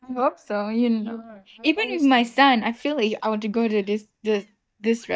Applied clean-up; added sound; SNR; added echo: neural mask model DeepFilterNet 3.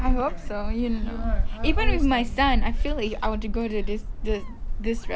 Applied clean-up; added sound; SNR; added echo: none; Gull, seagull; -3 dB; none.